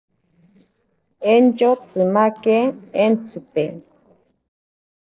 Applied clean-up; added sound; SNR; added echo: neural separator model SepFormer DNS4.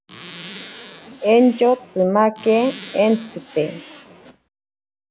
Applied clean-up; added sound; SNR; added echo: none; Zipper (clothing); 17 dB; none.